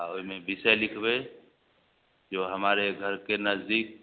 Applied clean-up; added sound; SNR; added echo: none; none; none; none.